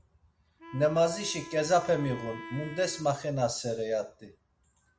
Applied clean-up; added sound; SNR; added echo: none; Wind instrument, woodwind instrument; 16 dB; none.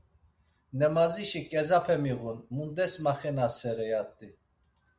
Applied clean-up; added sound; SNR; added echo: none; none; none; none.